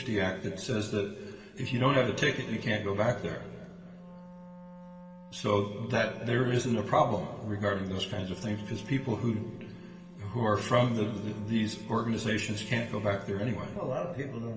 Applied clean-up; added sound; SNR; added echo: none; Wind instrument, woodwind instrument; 18 dB; reverberation time 2.2 s.